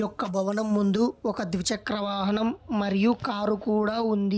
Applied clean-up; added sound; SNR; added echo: none; none; none; none.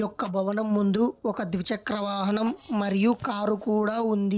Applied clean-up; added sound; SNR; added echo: neural separator model SepFormer DNS4.